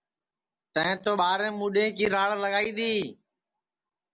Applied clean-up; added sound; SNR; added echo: none; none; none; none.